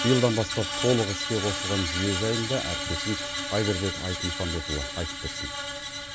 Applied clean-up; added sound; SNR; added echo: none; Screech; 3 dB; none.